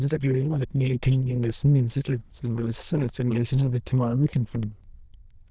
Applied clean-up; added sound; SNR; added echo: neural diffusion model UNIVERSE++.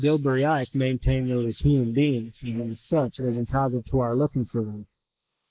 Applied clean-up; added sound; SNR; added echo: neural mask model Resemble Enhance denoiser.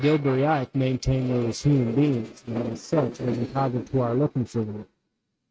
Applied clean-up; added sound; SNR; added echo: neural mask model RNNoise.